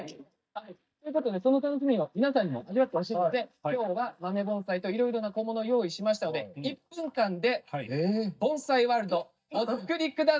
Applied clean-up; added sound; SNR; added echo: neural mask model DeepFilterNet 3.